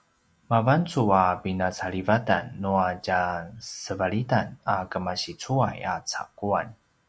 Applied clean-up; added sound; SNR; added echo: none; none; none; none.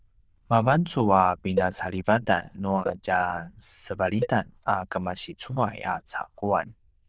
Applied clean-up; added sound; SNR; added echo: neural diffusion model UNIVERSE++.